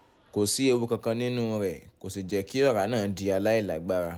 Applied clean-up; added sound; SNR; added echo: none; none; none; none.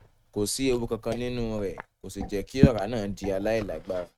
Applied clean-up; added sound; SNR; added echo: neural mask model RNNoise.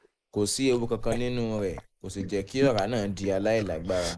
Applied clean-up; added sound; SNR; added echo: neural mask model Resemble Enhance denoiser.